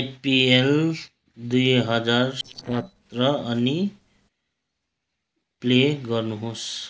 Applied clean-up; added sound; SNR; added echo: neural separator model SepFormer DNS4.